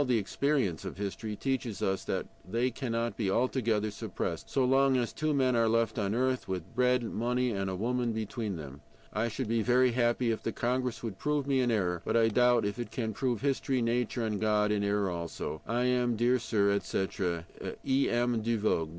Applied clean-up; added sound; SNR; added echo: none; none; none; none.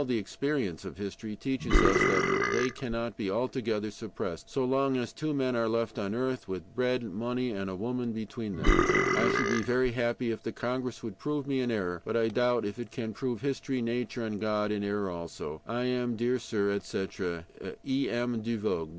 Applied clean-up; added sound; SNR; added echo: none; Burping, eructation; -4 dB; none.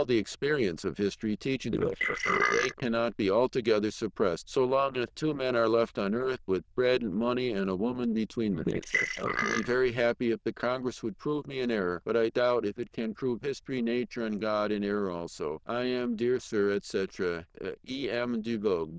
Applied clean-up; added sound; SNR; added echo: neural diffusion model UNIVERSE++.